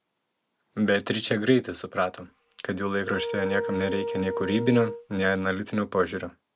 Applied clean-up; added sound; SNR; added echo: none; Wind instrument, woodwind instrument; 6 dB; none.